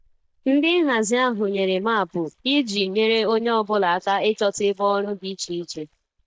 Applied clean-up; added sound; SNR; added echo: neural mask model DeepFilterNet 3.